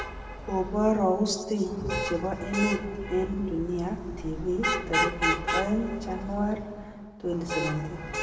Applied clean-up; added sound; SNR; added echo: none; Traffic noise, roadway noise / Vehicle horn, car horn, honking; 4 dB; reverberation time 1.7 s.